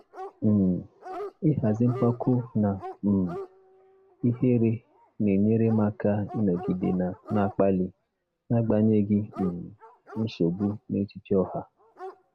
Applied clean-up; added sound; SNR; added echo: none; Dog; 17 dB; none.